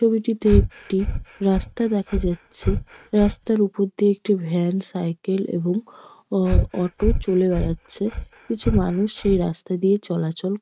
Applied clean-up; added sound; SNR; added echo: neural mask model RNNoise.